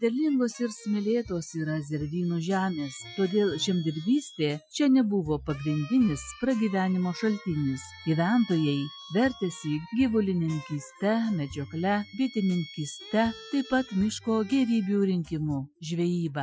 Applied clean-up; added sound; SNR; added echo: classical method Wiener filter.